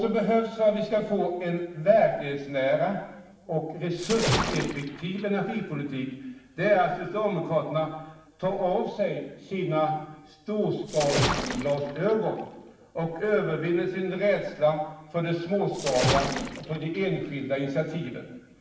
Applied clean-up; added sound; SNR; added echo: none; Splash, splatter; 4 dB; reverberation time 1.0 s.